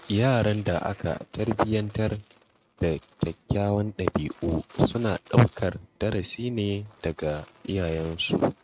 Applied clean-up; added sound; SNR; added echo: neural mask model RNNoise.